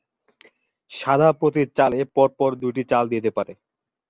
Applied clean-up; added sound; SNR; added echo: none; none; none; none.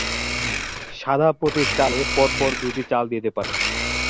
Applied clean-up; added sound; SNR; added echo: none; Domestic sounds, home sounds; 3 dB; none.